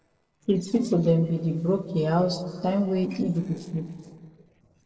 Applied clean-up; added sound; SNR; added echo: neural separator model SepFormer DNS4.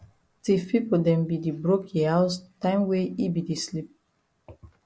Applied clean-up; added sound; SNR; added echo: none; none; none; none.